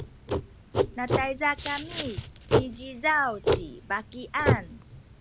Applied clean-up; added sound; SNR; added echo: none; Writing; -2 dB; none.